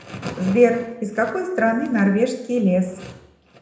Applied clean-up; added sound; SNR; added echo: none; none; none; reverberation time 0.8 s.